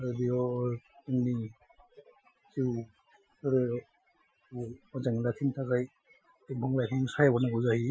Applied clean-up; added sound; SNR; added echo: classical method Wiener filter.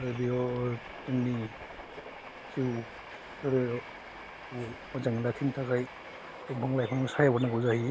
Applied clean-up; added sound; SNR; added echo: none; Train; 13 dB; none.